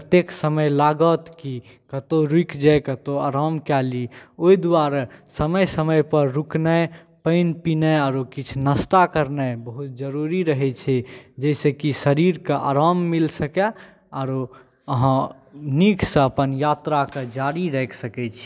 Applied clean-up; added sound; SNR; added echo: none; none; none; none.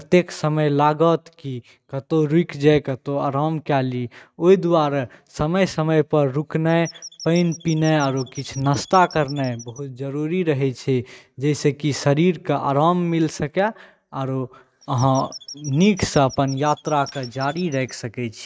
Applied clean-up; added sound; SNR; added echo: neural mask model RNNoise.